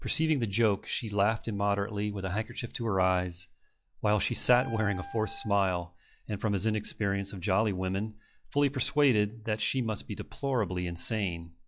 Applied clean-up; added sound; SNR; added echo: classical method log-MMSE.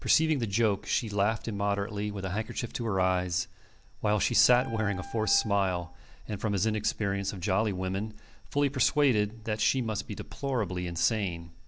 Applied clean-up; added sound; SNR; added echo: none; Wind instrument, woodwind instrument; 17 dB; none.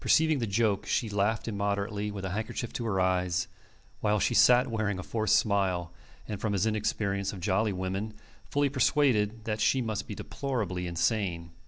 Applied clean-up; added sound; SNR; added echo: none; none; none; none.